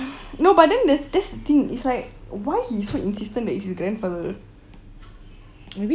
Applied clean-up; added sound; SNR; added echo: none; none; none; none.